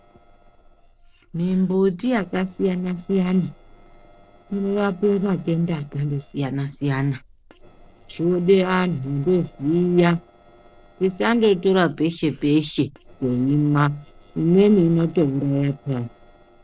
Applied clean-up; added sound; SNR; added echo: neural separator model SepFormer DNS4.